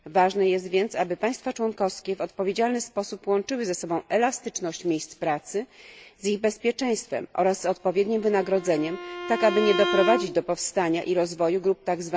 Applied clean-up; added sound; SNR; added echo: none; Bowed string instrument; 6 dB; none.